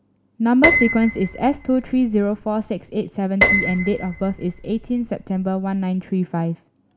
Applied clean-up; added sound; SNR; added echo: none; Piano; 4 dB; none.